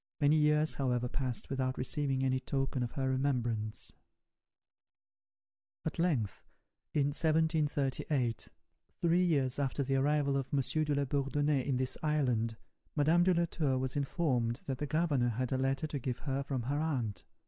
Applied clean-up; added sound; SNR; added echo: none; none; none; none.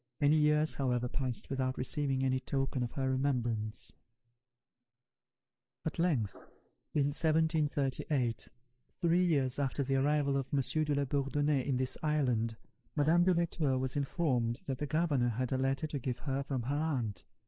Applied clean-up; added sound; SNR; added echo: neural mask model Resemble Enhance denoiser.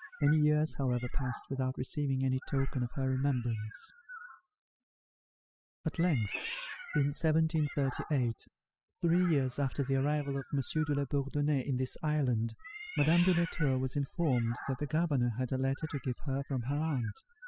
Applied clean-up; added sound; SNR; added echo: classical method spectral subtraction.